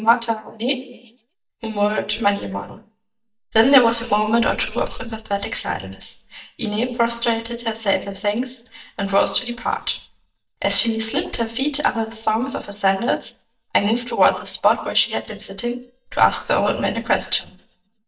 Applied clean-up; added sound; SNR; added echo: neural mask model DeepFilterNet 3.